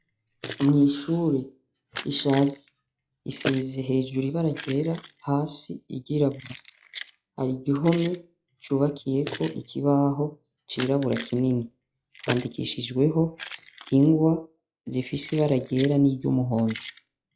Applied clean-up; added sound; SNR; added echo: classical method log-MMSE.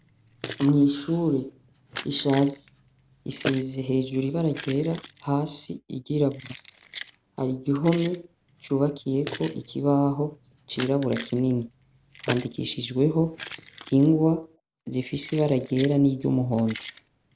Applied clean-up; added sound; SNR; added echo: none; Keys jangling; 14 dB; none.